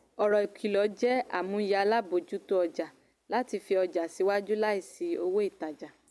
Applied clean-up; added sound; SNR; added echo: none; none; none; none.